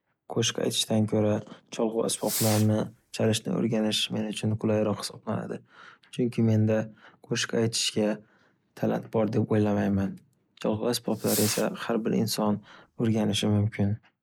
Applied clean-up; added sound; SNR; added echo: none; Fireworks; 12 dB; none.